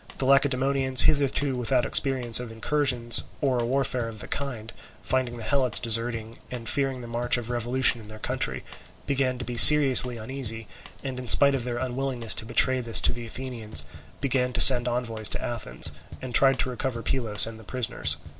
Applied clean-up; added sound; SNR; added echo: none; Drum / Drum kit; 19 dB; none.